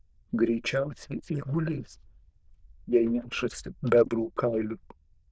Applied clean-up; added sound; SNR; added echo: neural diffusion model UNIVERSE++.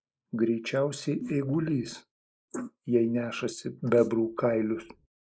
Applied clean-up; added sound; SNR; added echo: neural mask model Resemble Enhance denoiser.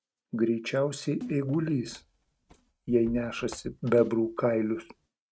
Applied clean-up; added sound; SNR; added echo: neural mask model RNNoise.